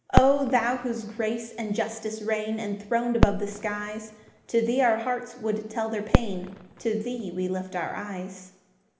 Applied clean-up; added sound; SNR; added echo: none; Fireworks; 3 dB; reverberation time 1.0 s.